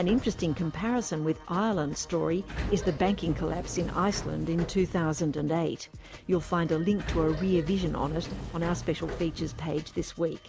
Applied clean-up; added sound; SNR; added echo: none; Sliding door; 10 dB; none.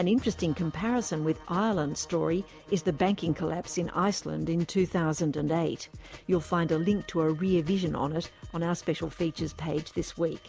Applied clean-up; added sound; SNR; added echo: none; none; none; none.